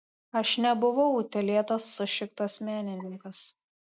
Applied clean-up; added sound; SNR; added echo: neural mask model DeepFilterNet 3.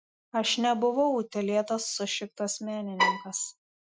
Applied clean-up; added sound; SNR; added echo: classical method Wiener filter.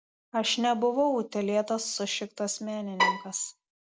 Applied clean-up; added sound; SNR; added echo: none; Bowed string instrument; 0 dB; none.